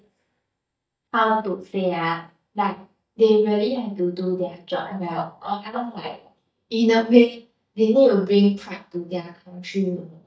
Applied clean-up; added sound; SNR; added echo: neural mask model DeepFilterNet 3.